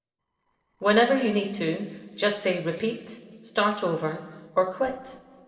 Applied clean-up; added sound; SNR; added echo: neural separator model SepFormer DNS4.